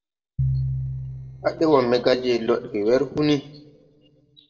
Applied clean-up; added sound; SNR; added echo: neural separator model SepFormer DNS4.